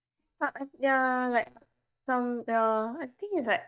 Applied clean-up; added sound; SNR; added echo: neural mask model DeepFilterNet 3.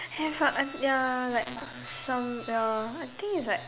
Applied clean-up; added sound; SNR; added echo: none; Wind instrument, woodwind instrument; 19 dB; none.